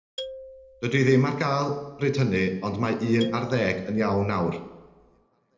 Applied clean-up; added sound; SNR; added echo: none; Marimba, xylophone; 18 dB; reverberation time 0.7 s.